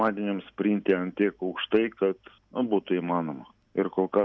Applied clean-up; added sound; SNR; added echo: none; none; none; none.